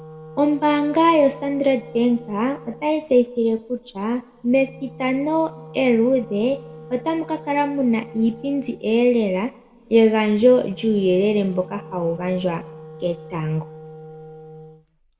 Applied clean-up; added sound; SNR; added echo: none; Wind instrument, woodwind instrument; 19 dB; reverberation time 1.3 s.